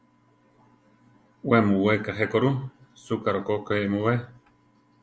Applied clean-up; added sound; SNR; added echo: none; none; none; none.